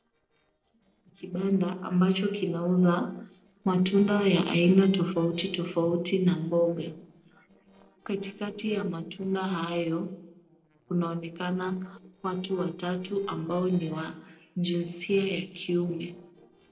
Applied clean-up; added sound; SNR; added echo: neural separator model SepFormer DNS4.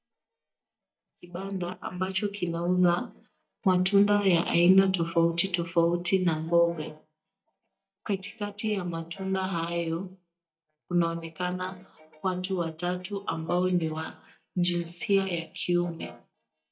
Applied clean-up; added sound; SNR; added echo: neural mask model DeepFilterNet 3.